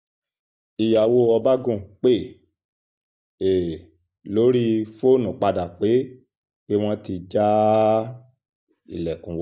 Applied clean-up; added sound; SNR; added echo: neural mask model DeepFilterNet 3.